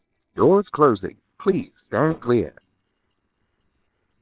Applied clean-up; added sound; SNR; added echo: neural separator model SepFormer WHAMR!.